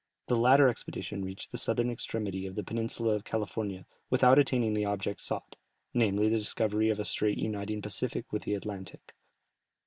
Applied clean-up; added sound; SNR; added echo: none; none; none; none.